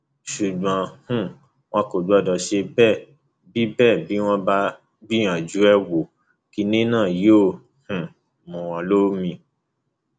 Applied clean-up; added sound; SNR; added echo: none; none; none; none.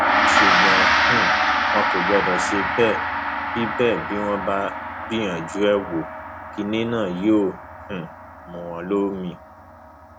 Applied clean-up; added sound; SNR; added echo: none; Gong; -2 dB; none.